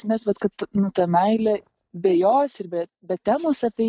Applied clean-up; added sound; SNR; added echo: neural mask model DeepFilterNet 3.